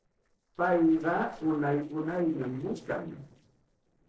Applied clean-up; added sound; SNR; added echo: neural separator model SepFormer DNS4.